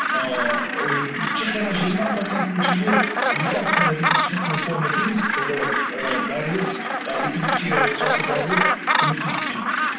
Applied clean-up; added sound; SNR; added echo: none; Gull, seagull; -3 dB; reverberation time 0.7 s.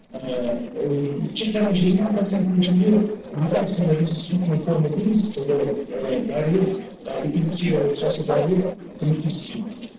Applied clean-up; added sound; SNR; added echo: neural separator model SepFormer DNS4.